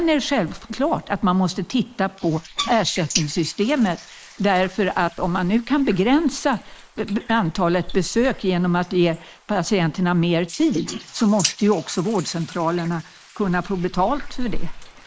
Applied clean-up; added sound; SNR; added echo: neural mask model Resemble Enhance denoiser.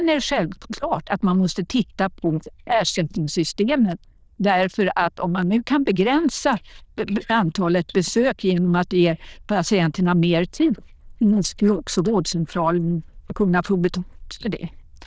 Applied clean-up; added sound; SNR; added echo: neural diffusion model UNIVERSE++.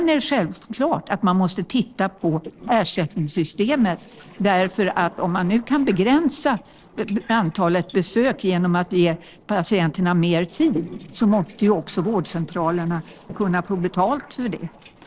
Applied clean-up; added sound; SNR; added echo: neural separator model SepFormer DNS4.